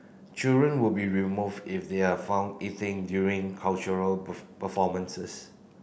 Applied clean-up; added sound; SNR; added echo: none; none; none; none.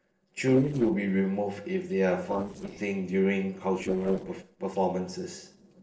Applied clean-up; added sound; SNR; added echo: neural separator model SepFormer DNS4.